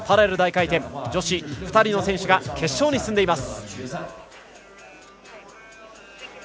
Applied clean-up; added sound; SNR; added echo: none; none; none; none.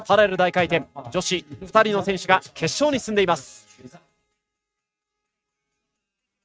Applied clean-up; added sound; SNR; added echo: neural mask model RNNoise.